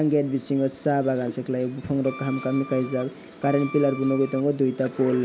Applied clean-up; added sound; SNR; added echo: none; Bowed string instrument; 15 dB; none.